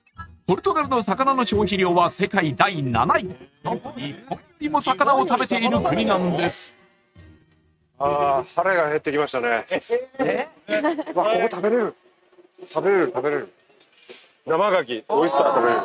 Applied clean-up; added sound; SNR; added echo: neural mask model RNNoise.